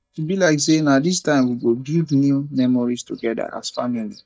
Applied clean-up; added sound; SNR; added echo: neural mask model DeepFilterNet 3.